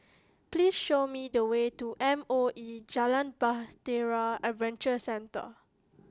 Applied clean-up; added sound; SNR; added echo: none; none; none; none.